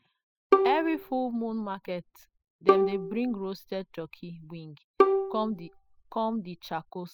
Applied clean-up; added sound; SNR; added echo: classical method spectral subtraction.